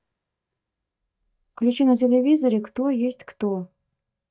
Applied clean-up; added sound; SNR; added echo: neural mask model DeepFilterNet 3.